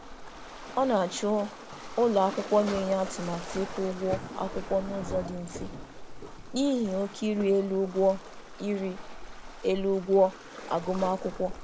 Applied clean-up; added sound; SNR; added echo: none; Waves, surf; 11 dB; none.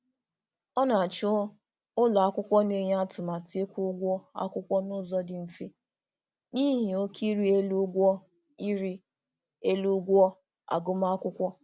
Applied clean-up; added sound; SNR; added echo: none; none; none; none.